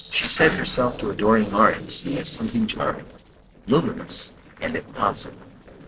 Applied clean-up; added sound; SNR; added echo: neural separator model SepFormer DNS4.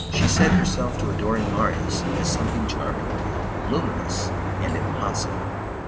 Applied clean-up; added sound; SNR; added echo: none; Sliding door; -5 dB; reverberation time 0.8 s.